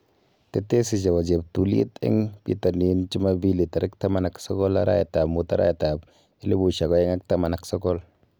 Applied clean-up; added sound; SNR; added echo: none; none; none; none.